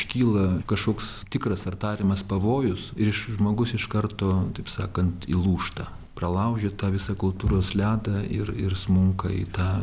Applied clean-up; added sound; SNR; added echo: none; none; none; none.